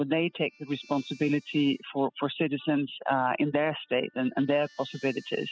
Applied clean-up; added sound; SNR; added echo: classical method spectral subtraction.